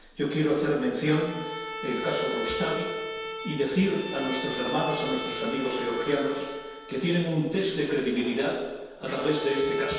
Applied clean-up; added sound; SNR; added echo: none; Bowed string instrument; 9 dB; reverberation time 1.2 s.